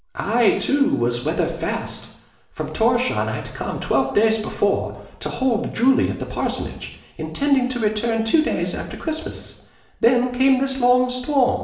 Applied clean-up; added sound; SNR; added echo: none; none; none; reverberation time 0.8 s.